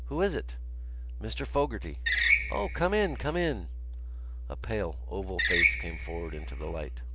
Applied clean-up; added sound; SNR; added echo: none; Screech; -1 dB; none.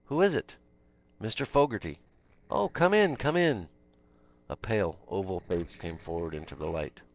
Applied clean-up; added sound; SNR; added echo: neural separator model SepFormer DNS4.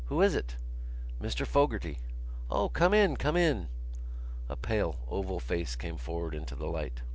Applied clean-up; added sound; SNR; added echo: none; none; none; none.